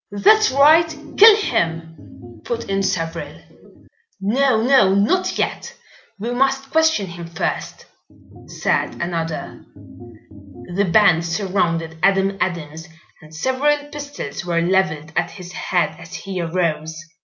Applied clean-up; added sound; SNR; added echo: none; Organ; 16 dB; none.